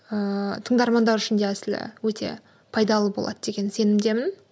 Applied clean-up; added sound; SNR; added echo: none; none; none; none.